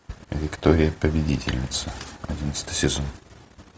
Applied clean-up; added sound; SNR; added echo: none; none; none; none.